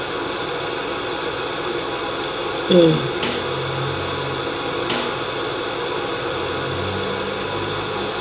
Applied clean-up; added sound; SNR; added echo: none; Snare drum; 10 dB; reverberation time 0.2 s.